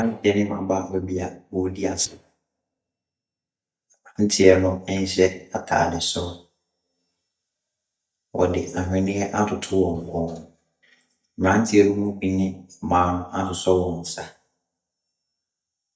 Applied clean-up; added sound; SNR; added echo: neural mask model DeepFilterNet 3.